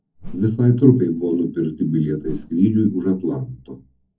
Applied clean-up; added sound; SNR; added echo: neural separator model SepFormer DNS4.